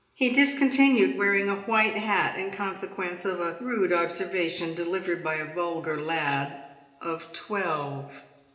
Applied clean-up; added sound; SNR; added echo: none; none; none; reverberation time 0.8 s.